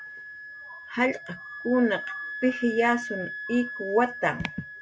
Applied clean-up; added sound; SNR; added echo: none; Wind instrument, woodwind instrument; 10 dB; none.